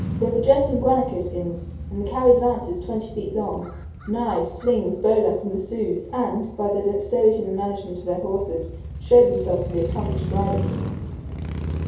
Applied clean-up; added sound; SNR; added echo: none; Motorcycle; 9 dB; reverberation time 0.7 s.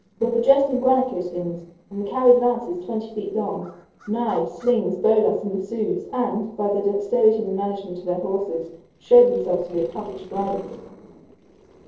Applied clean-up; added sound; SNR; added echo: neural separator model SepFormer DNS4.